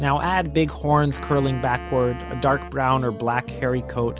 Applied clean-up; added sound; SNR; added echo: none; Wind instrument, woodwind instrument; 17 dB; none.